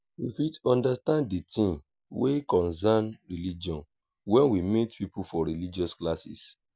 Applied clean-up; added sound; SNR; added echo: none; none; none; none.